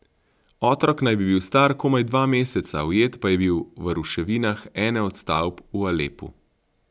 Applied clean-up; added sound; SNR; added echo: none; none; none; none.